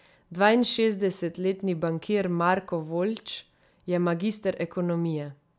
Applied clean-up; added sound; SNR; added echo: none; none; none; none.